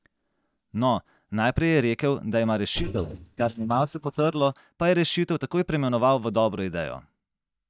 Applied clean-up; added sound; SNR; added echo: neural mask model DeepFilterNet 3.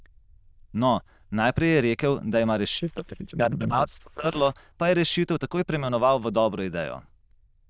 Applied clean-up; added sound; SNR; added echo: neural diffusion model UNIVERSE++.